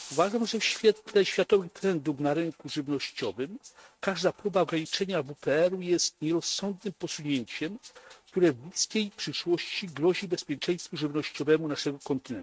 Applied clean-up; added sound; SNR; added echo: neural mask model RNNoise.